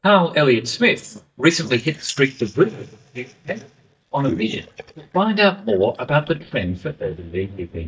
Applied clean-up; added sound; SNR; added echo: neural mask model DeepFilterNet 3.